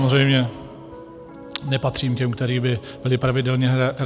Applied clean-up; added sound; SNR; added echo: none; Piano; 20 dB; none.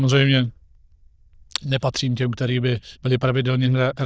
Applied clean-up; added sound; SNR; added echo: neural diffusion model UNIVERSE++.